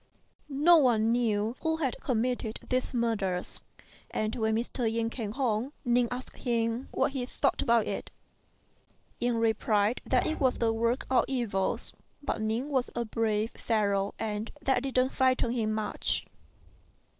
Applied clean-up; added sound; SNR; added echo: neural separator model SepFormer DNS4.